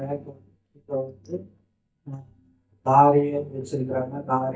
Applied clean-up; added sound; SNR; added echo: neural mask model DeepFilterNet 3.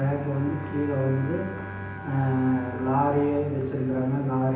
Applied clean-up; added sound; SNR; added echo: none; Bowed string instrument; 12 dB; reverberation time 0.9 s.